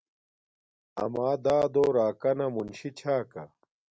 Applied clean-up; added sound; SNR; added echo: none; none; none; none.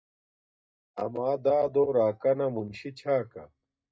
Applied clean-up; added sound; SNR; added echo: neural mask model DeepFilterNet 3.